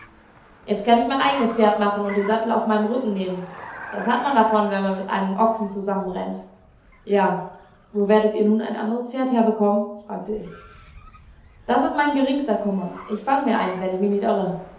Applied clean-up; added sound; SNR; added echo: none; Car; 20 dB; reverberation time 2.2 s.